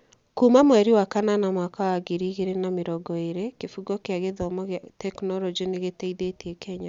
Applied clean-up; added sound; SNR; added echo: none; none; none; none.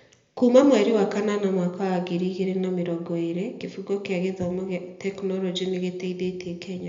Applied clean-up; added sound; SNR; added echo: none; none; none; reverberation time 0.9 s.